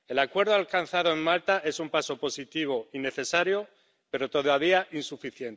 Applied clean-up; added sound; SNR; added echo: none; none; none; none.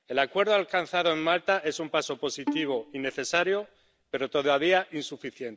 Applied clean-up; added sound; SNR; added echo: none; Bowed string instrument; 11 dB; none.